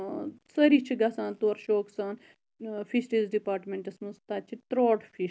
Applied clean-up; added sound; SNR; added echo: none; none; none; none.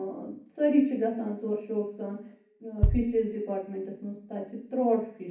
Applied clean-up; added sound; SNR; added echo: none; Bass drum; 2 dB; reverberation time 0.6 s.